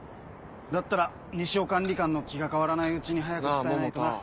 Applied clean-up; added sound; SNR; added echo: none; Keys jangling; 17 dB; none.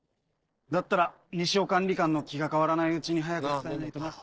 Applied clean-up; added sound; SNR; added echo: neural separator model SepFormer DNS4.